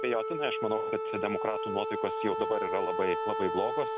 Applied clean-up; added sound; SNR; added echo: none; Wind instrument, woodwind instrument; 0 dB; none.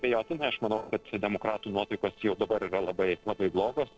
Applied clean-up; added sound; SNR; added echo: neural separator model SepFormer DNS4.